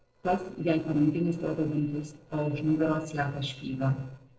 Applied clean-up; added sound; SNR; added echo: neural separator model SepFormer DNS4.